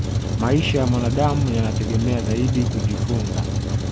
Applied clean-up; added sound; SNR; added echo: none; Truck; -1 dB; none.